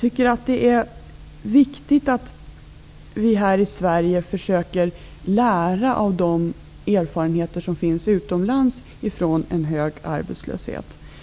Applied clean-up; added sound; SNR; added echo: none; none; none; none.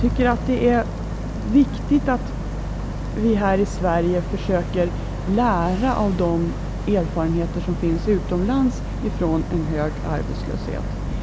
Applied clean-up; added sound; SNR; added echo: none; Boat, Water vehicle; 4 dB; none.